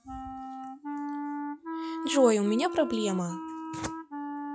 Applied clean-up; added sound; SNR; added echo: classical method log-MMSE.